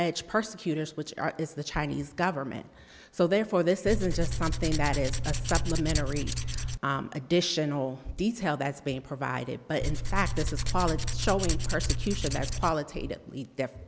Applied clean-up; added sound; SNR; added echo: none; Tools; -2 dB; none.